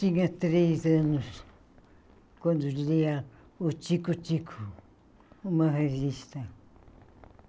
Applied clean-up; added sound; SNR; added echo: none; none; none; none.